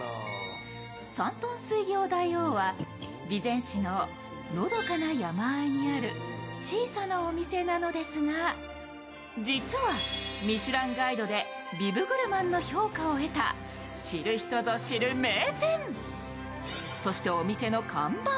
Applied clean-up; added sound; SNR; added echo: none; none; none; none.